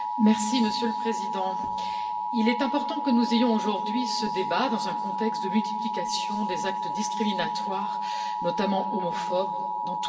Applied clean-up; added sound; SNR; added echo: none; Alarm; 2 dB; reverberation time 1.8 s.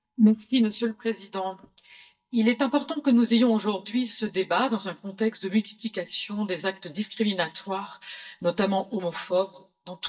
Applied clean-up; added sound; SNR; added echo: neural mask model DeepFilterNet 3.